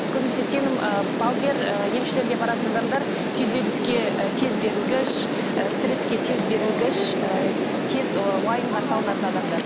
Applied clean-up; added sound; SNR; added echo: none; Rain; -2 dB; none.